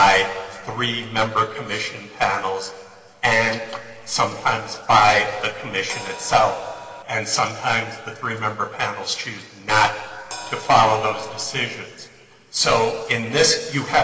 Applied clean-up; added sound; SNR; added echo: none; Crash cymbal; 14 dB; reverberation time 2.2 s.